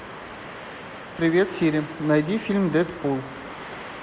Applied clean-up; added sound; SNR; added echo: none; none; none; none.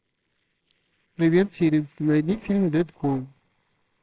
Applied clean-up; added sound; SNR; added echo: neural separator model SepFormer WHAMR!.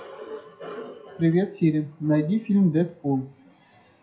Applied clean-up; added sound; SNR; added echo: classical method WPE with log-MMSE.